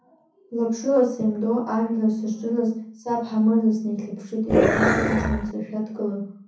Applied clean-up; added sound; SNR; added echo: none; Growling; -3 dB; reverberation time 0.6 s.